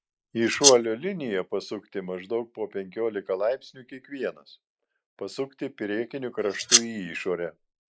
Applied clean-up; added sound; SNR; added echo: neural mask model Resemble Enhance denoiser.